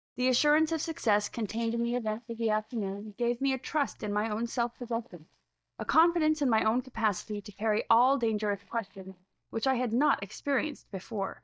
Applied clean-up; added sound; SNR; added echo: neural mask model DeepFilterNet 3.